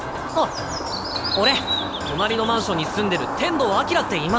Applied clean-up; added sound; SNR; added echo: none; Bird; 3 dB; none.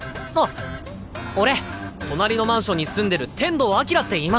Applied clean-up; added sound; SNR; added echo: none; none; none; none.